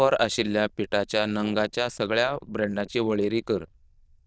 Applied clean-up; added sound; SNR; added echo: neural diffusion model UNIVERSE++.